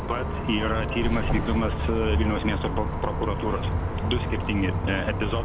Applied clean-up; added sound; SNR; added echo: none; Bus; -2 dB; none.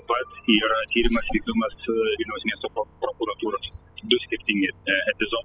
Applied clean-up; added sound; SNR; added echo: classical method spectral subtraction.